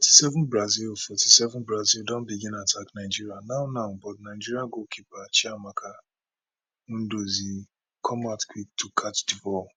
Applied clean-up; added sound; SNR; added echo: none; none; none; none.